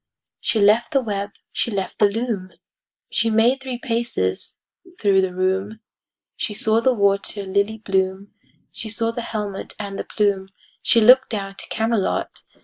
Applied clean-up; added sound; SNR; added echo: neural mask model Resemble Enhance denoiser.